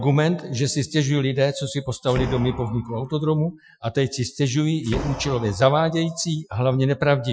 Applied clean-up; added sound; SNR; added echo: classical method Wiener filter.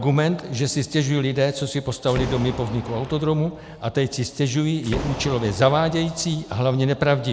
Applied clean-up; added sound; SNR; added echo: none; Boom; 12 dB; none.